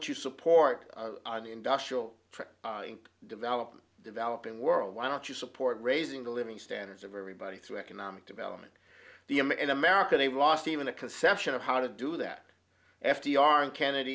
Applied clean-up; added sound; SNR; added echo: none; none; none; none.